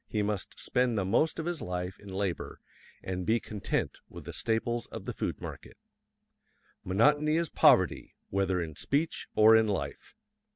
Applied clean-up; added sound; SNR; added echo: none; Brass instrument; 16 dB; none.